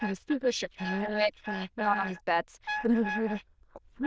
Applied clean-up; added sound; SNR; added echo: neural diffusion model UNIVERSE++.